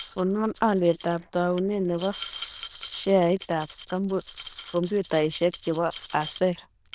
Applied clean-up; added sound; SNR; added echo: neural diffusion model UNIVERSE++.